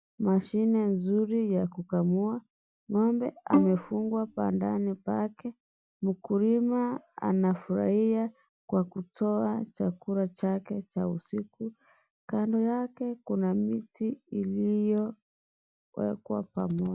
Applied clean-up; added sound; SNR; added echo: none; Bowed string instrument; 2 dB; none.